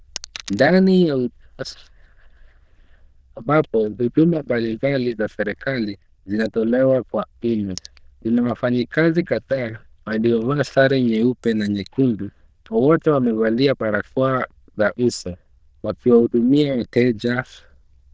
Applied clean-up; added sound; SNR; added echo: neural diffusion model UNIVERSE++.